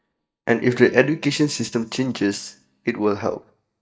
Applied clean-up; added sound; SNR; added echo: neural mask model DeepFilterNet 3.